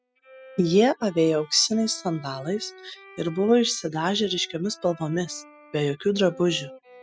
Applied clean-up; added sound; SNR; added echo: classical method spectral subtraction.